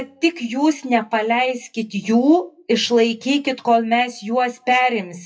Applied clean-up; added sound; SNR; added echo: classical method WPE with log-MMSE.